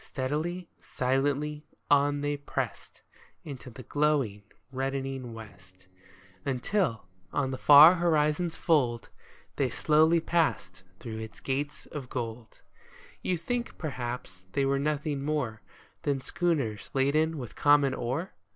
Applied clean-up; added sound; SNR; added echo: neural separator model SepFormer DNS4.